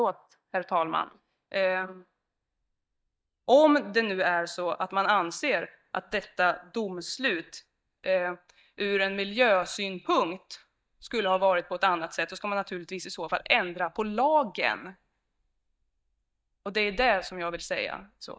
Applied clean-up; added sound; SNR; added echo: neural mask model DeepFilterNet 3.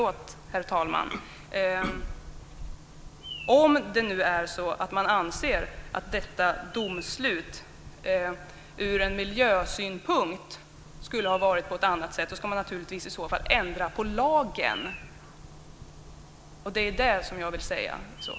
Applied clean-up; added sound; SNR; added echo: none; Bird vocalization, bird call, bird song; 13 dB; none.